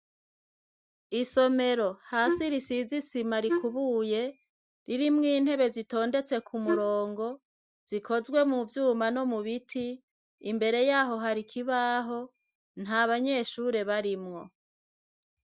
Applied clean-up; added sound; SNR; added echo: neural mask model DeepFilterNet 3.